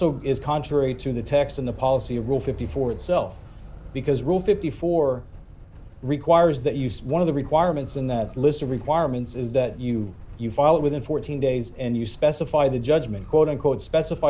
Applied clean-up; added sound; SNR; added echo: none; Motor vehicle (road); 17 dB; none.